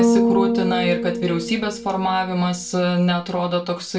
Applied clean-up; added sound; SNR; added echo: none; Bass guitar; 2 dB; reverberation time 0.2 s.